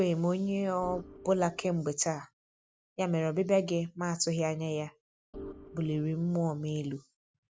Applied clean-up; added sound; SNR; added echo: none; Organ; 15 dB; none.